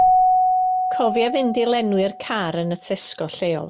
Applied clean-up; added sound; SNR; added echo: none; Keyboard (musical); -1 dB; none.